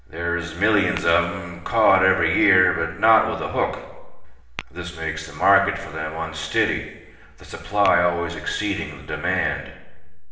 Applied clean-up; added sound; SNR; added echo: none; Tap / Glass; 20 dB; reverberation time 1.0 s.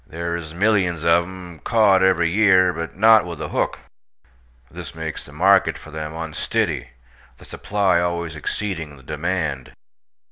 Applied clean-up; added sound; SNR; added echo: none; none; none; none.